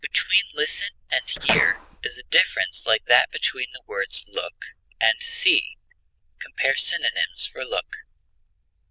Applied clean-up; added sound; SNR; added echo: neural diffusion model UNIVERSE++.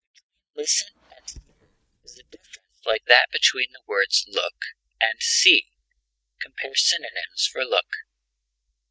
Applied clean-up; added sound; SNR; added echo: neural mask model DeepFilterNet 3.